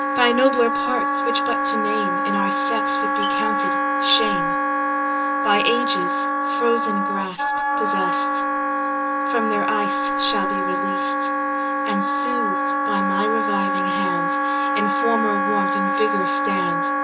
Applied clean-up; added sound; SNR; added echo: none; Wind instrument, woodwind instrument; -5 dB; reverberation time 0.2 s.